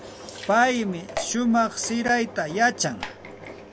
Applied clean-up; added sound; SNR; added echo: none; Engine; 13 dB; none.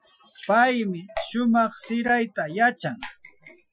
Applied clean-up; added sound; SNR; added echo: classical method Wiener filter.